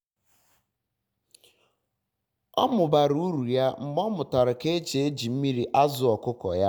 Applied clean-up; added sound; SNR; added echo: none; none; none; none.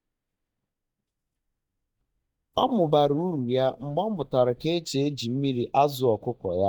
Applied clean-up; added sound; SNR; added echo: neural mask model DeepFilterNet 3.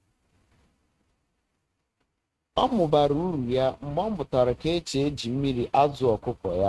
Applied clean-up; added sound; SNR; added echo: neural mask model RNNoise.